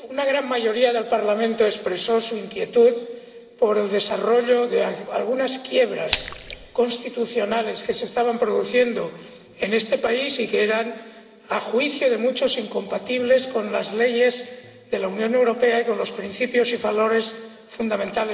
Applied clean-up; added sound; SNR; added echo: none; Splash, splatter; 10 dB; reverberation time 2.7 s.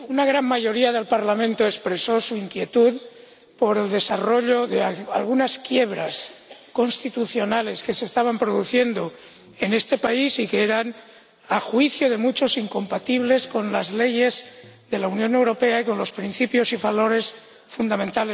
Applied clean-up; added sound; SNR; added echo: none; none; none; none.